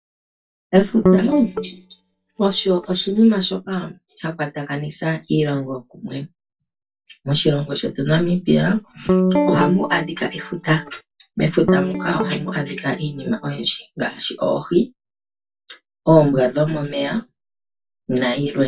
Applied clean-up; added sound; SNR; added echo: neural mask model DeepFilterNet 3.